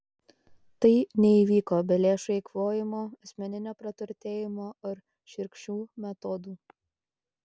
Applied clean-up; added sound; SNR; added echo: none; none; none; none.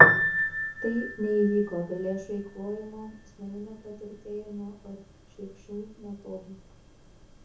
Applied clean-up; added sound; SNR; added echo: none; Piano; -4 dB; reverberation time 0.7 s.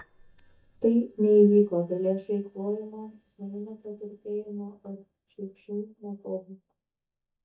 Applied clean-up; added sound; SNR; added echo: neural mask model DeepFilterNet 3.